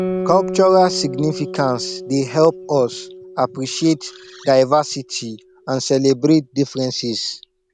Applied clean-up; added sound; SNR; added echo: none; Guitar; 11 dB; none.